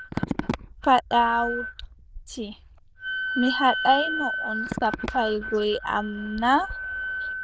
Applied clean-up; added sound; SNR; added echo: neural diffusion model UNIVERSE++.